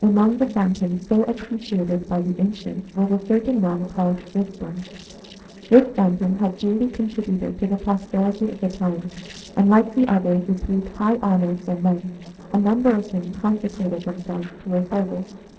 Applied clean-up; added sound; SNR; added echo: neural separator model SepFormer DNS4.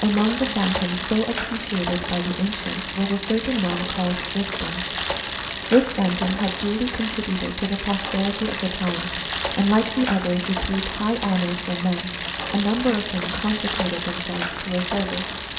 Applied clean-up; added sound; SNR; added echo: none; Bicycle; -1 dB; reverberation time 2.1 s.